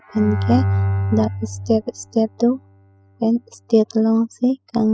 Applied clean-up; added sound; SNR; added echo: classical method spectral subtraction.